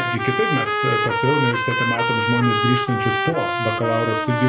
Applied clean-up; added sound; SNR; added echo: none; Trumpet; 0 dB; reverberation time 0.3 s.